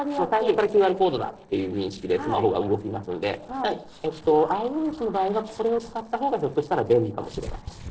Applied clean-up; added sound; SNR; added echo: neural separator model SepFormer DNS4.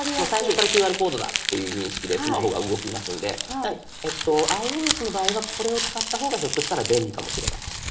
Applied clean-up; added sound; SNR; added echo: none; Crumpling, crinkling; 3 dB; reverberation time 2.6 s.